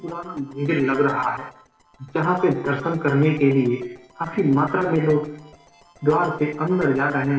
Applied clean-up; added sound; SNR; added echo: neural separator model SepFormer DNS4.